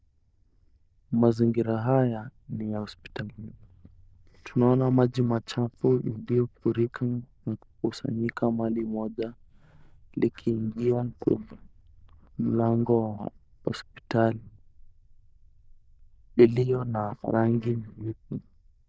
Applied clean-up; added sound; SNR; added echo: neural diffusion model UNIVERSE++.